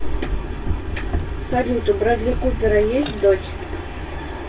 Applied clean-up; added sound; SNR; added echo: none; Squeak; 17 dB; reverberation time 0.1 s.